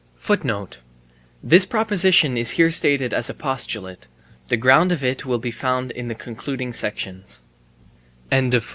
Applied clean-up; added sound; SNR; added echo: none; none; none; none.